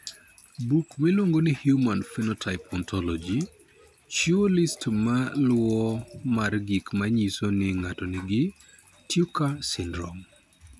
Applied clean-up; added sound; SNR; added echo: none; none; none; none.